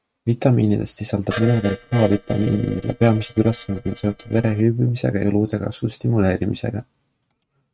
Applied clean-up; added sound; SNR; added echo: neural mask model RNNoise.